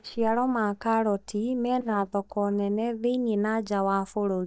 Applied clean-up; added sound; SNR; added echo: neural mask model DeepFilterNet 3.